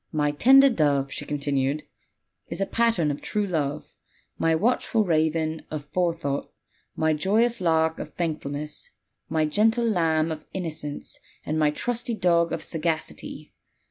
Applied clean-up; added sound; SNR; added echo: none; none; none; none.